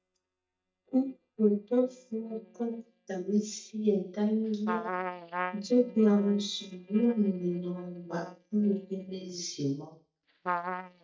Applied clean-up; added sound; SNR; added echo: neural mask model DeepFilterNet 3.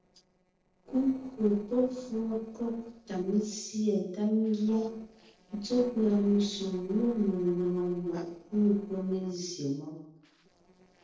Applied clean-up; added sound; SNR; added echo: neural separator model SepFormer DNS4.